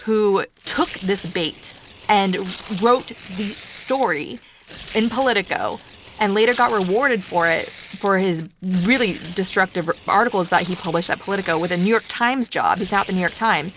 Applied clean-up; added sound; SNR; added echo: none; Tearing; 19 dB; none.